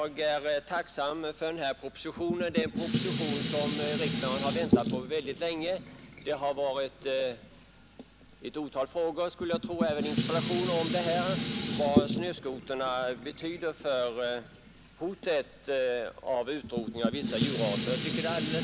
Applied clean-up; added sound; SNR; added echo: none; Dishes, pots, and pans; 2 dB; none.